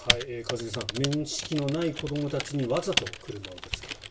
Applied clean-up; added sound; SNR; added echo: none; Typing; 3 dB; reverberation time 0.2 s.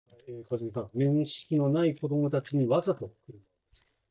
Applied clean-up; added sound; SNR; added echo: neural mask model DeepFilterNet 3.